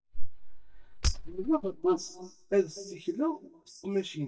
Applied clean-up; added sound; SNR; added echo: neural mask model DeepFilterNet 3.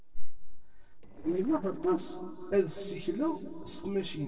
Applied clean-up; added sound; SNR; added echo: neural separator model SepFormer DNS4.